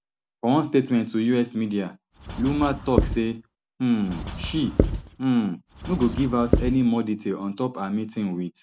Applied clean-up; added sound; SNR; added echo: none; Writing; 3 dB; none.